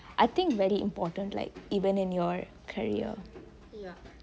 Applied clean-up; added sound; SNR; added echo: none; none; none; none.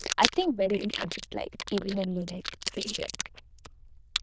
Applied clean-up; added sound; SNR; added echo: neural diffusion model UNIVERSE++.